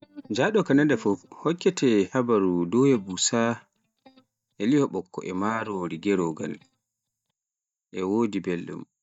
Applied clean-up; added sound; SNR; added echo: neural mask model DeepFilterNet 3.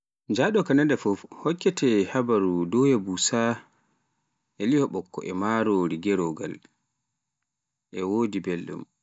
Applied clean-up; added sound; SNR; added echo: none; none; none; none.